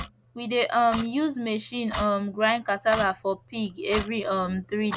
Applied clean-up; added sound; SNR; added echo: none; Clock; 13 dB; none.